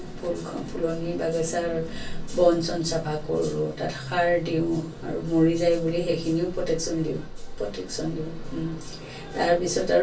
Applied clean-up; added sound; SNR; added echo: none; Livestock, farm animals, working animals; 10 dB; reverberation time 0.1 s.